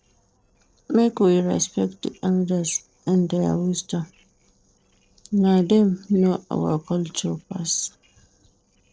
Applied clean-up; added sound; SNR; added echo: neural separator model SepFormer DNS4.